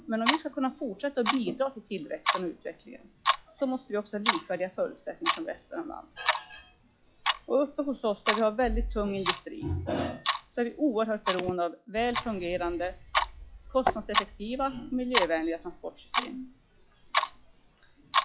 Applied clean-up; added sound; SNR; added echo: classical method log-MMSE.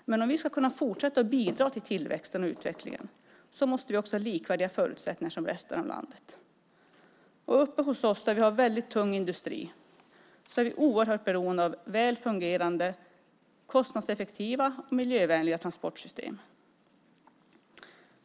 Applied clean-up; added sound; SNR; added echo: none; none; none; none.